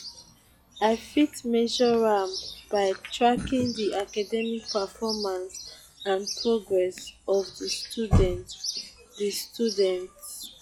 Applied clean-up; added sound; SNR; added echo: classical method log-MMSE.